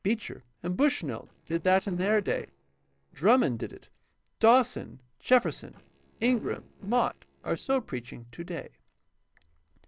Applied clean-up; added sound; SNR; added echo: neural separator model SepFormer DNS4.